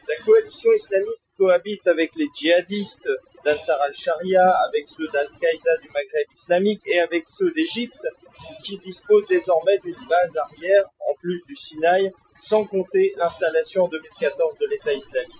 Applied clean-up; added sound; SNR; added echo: classical method Wiener filter.